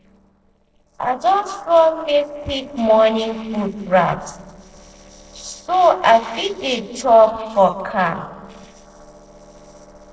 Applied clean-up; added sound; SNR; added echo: neural separator model SepFormer DNS4.